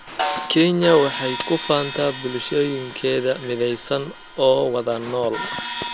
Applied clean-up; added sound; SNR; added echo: none; Crash cymbal + Snare drum; 10 dB; none.